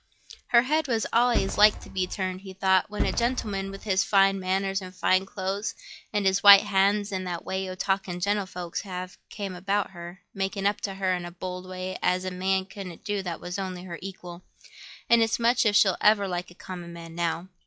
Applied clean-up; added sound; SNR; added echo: classical method log-MMSE.